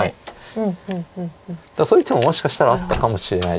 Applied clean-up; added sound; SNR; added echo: none; Car; 16 dB; none.